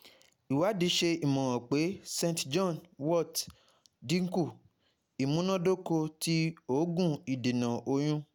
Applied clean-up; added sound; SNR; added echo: none; none; none; none.